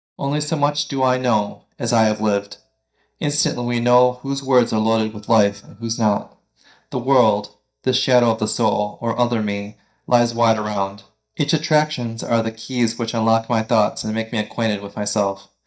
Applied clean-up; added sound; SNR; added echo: neural mask model DeepFilterNet 3.